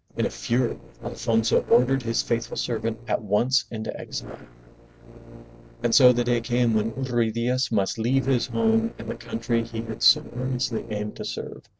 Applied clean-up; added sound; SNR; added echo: neural separator model SepFormer DNS4.